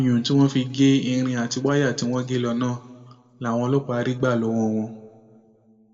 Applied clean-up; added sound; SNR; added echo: none; none; none; reverberation time 1.0 s.